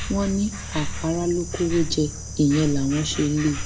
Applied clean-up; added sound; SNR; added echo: none; Insect; 7 dB; reverberation time 0.4 s.